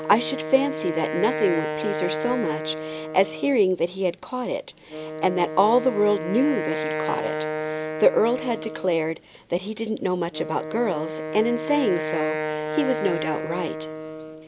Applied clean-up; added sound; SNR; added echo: none; Wind instrument, woodwind instrument; 6 dB; none.